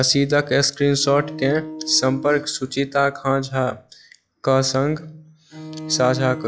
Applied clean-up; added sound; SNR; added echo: classical method log-MMSE.